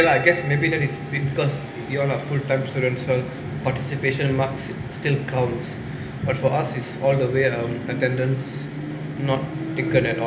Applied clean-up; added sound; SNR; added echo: none; Bell; 18 dB; reverberation time 0.8 s.